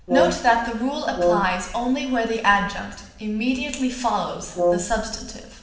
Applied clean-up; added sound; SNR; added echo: none; Brass instrument; 2 dB; reverberation time 1.1 s.